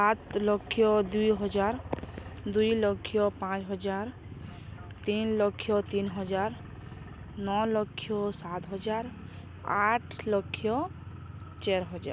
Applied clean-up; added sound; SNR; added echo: none; none; none; none.